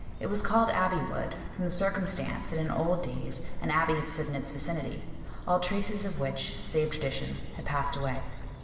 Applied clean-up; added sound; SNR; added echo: none; Walk, footsteps; 10 dB; reverberation time 2.4 s.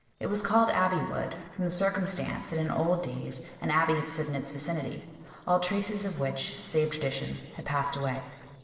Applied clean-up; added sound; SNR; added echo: neural separator model SepFormer DNS4.